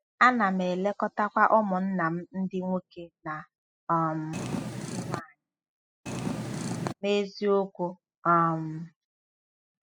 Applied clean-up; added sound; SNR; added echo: classical method spectral subtraction.